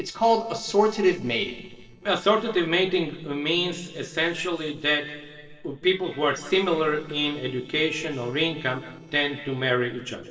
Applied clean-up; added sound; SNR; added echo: neural separator model SepFormer DNS4.